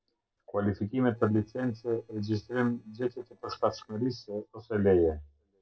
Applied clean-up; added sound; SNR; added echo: neural separator model SepFormer DNS4.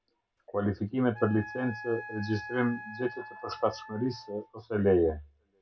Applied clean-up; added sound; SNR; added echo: none; Wind instrument, woodwind instrument; 15 dB; reverberation time 0.2 s.